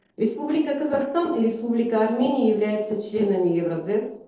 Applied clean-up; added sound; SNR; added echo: neural separator model SepFormer DNS4.